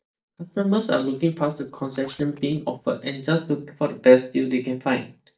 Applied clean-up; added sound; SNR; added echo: neural mask model DeepFilterNet 3.